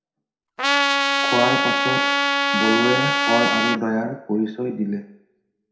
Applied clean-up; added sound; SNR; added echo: none; Trumpet; -4 dB; reverberation time 0.6 s.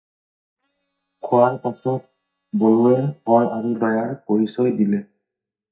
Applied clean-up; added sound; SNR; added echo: neural mask model DeepFilterNet 3.